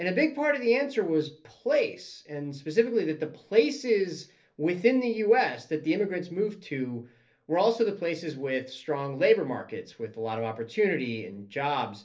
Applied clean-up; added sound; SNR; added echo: none; none; none; reverberation time 0.3 s.